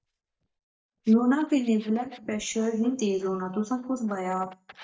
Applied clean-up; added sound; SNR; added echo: neural mask model DeepFilterNet 3.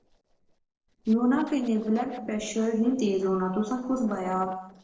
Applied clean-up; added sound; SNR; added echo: neural separator model SepFormer DNS4.